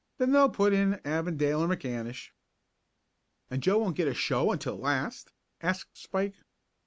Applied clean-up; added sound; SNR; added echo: none; none; none; none.